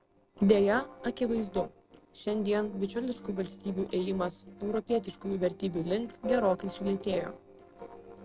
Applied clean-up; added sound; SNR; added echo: neural separator model SepFormer DNS4.